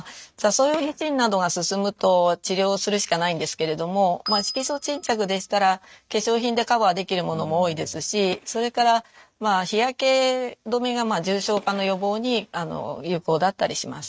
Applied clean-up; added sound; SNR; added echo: neural mask model RNNoise.